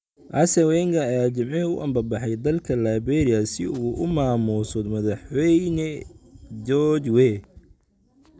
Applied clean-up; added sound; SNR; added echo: none; none; none; none.